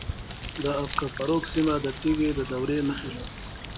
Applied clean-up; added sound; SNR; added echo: none; Bird + Crumpling, crinkling; 9 dB; none.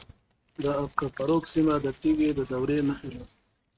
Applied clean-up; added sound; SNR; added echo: neural mask model RNNoise.